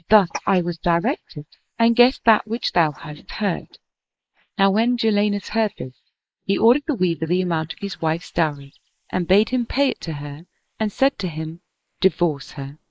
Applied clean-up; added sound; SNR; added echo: neural mask model Resemble Enhance denoiser.